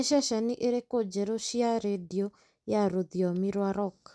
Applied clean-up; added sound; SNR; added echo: none; none; none; none.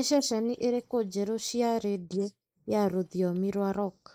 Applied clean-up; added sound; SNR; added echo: neural mask model Resemble Enhance denoiser.